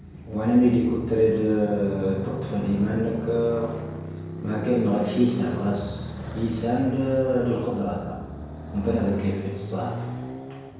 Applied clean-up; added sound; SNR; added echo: none; Motorcycle; 9 dB; reverberation time 1.0 s.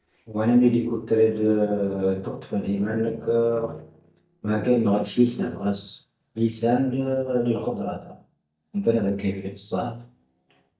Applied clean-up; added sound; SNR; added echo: neural mask model DeepFilterNet 3.